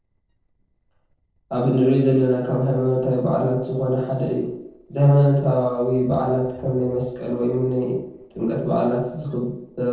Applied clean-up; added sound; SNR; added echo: neural separator model SepFormer DNS4.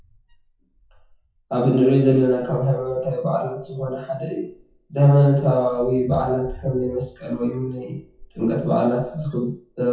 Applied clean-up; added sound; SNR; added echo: classical method WPE with log-MMSE.